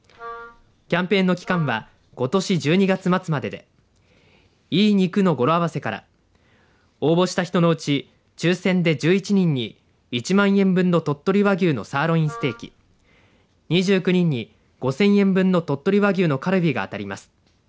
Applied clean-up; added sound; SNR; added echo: none; Wind instrument, woodwind instrument; 19 dB; none.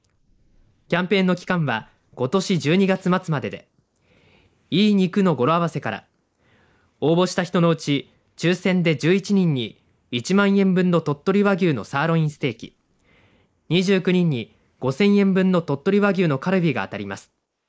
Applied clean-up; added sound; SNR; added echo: neural mask model Resemble Enhance denoiser.